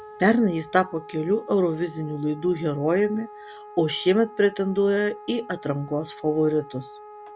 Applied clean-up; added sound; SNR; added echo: none; Wind instrument, woodwind instrument; 18 dB; none.